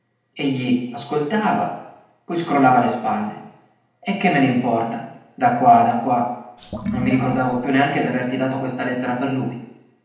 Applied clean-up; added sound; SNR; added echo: none; Sink (filling or washing) / Water; 8 dB; reverberation time 0.8 s.